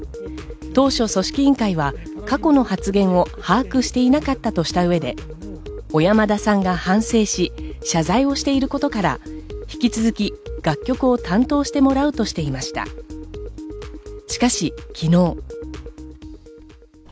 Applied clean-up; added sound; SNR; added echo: none; none; none; none.